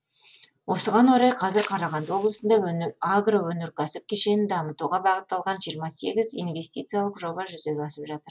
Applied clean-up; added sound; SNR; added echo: none; Fire; 16 dB; none.